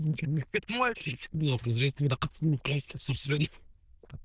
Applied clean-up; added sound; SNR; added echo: neural diffusion model UNIVERSE++.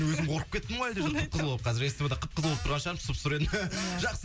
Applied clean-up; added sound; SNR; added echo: none; Cupboard open or close; 10 dB; none.